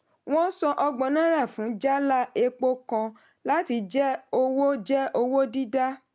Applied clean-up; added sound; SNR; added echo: none; none; none; none.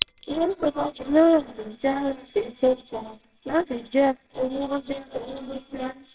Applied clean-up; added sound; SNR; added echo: neural separator model SepFormer WHAMR!.